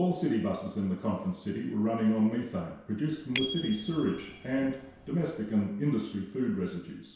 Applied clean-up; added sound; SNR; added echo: none; Bicycle bell; 11 dB; reverberation time 0.7 s.